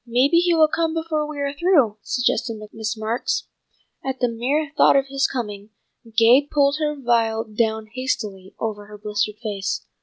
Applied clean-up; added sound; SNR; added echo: none; none; none; none.